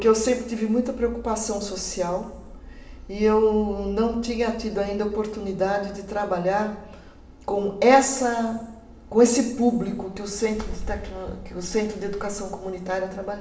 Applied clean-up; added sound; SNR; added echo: none; none; none; reverberation time 0.8 s.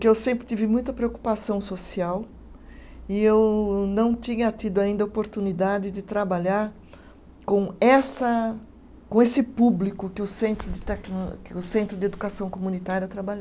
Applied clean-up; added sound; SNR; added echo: none; none; none; none.